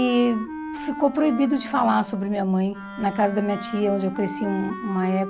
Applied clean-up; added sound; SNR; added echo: none; Wind instrument, woodwind instrument; 11 dB; none.